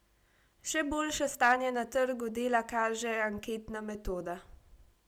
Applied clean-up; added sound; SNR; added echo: none; none; none; none.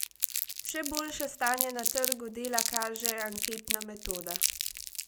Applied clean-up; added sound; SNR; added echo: none; Crumpling, crinkling; -2 dB; none.